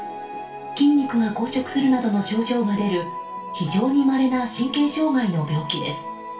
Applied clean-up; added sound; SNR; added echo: none; none; none; reverberation time 0.2 s.